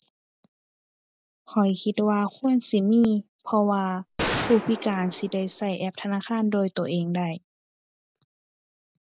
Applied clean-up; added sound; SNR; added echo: none; Gunshot, gunfire; 6 dB; none.